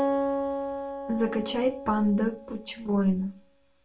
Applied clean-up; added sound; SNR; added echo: none; Acoustic guitar; 4 dB; reverberation time 0.2 s.